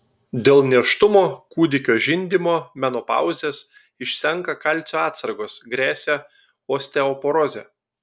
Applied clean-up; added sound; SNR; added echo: none; none; none; none.